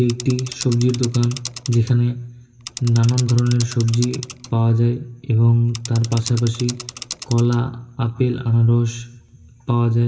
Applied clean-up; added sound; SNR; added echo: none; Mechanisms / Bicycle; 15 dB; reverberation time 0.8 s.